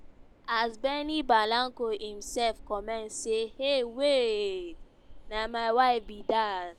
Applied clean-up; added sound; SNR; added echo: none; Train; 18 dB; none.